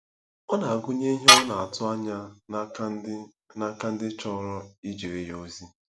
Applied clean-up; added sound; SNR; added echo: none; Tools; -5 dB; none.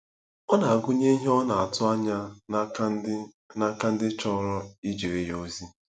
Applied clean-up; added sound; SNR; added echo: none; none; none; none.